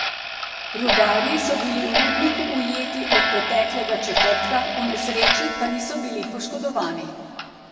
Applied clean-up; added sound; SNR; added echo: none; Clock; -1 dB; reverberation time 2.2 s.